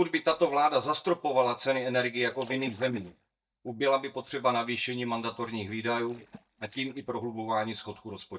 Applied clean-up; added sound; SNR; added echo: neural mask model DeepFilterNet 3.